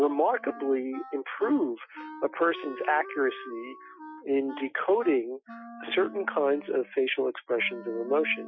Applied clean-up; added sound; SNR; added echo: classical method Wiener filter.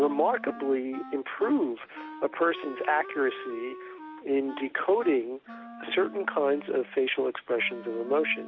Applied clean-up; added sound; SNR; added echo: none; Wind instrument, woodwind instrument; 15 dB; none.